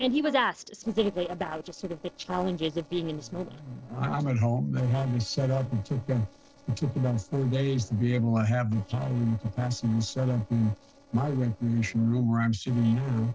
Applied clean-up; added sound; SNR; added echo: neural separator model SepFormer DNS4.